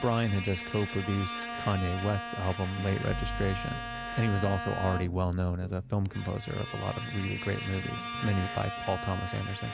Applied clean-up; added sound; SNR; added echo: none; Bowed string instrument; 8 dB; none.